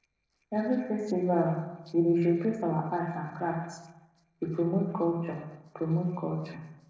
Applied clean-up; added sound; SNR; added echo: neural separator model SepFormer DNS4.